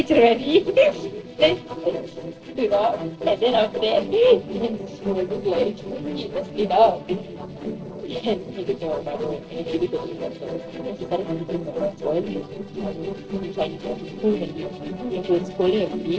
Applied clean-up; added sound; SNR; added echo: neural separator model SepFormer DNS4.